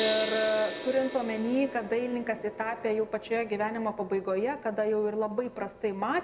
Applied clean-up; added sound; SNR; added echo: none; Gong; 12 dB; reverberation time 0.6 s.